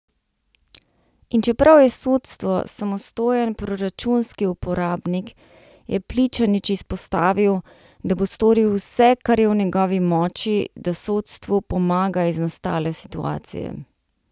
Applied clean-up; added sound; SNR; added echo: none; none; none; none.